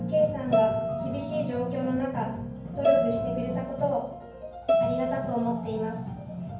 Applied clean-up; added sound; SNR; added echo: none; Bowed string instrument; 1 dB; reverberation time 0.9 s.